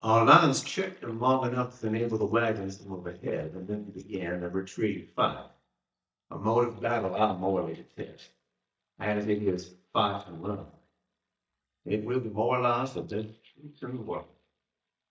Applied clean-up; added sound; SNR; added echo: neural mask model DeepFilterNet 3.